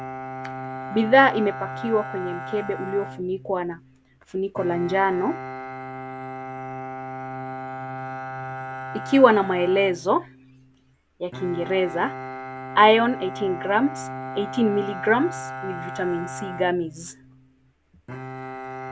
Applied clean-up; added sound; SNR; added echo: none; Bowed string instrument; 10 dB; none.